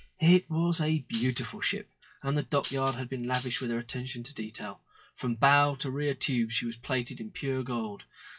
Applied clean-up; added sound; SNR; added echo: classical method WPE with log-MMSE.